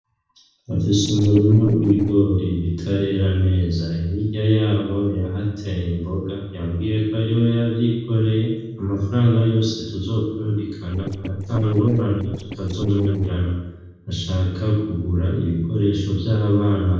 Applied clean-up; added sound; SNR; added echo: neural separator model SepFormer DNS4.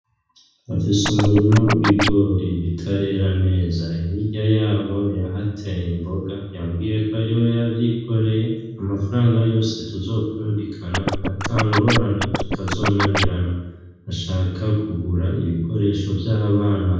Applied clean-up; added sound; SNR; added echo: none; Scratching (performance technique); 2 dB; reverberation time 1.1 s.